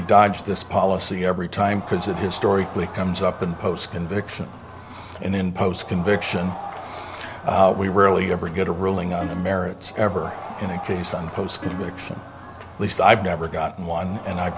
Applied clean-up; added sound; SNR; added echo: none; Plucked string instrument + Crowd; 14 dB; none.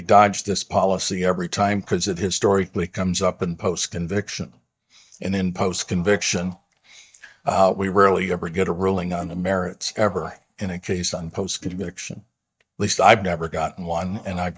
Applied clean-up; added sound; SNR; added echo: neural mask model DeepFilterNet 3.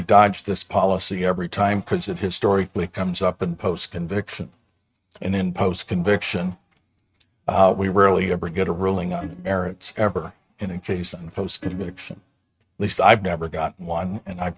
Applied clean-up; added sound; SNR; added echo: neural mask model RNNoise.